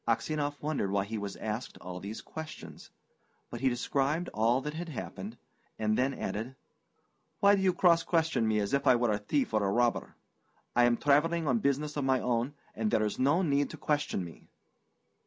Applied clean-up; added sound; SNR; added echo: none; none; none; none.